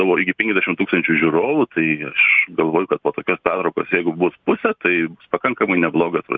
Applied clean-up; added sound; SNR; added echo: none; none; none; none.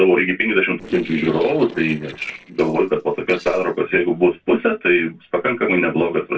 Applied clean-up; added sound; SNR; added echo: neural separator model SepFormer DNS4.